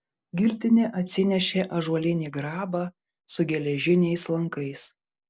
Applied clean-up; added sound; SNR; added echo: none; none; none; none.